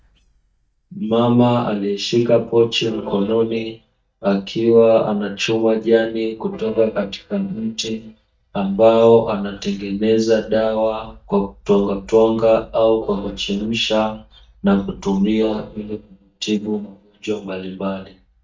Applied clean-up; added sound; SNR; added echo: neural mask model DeepFilterNet 3.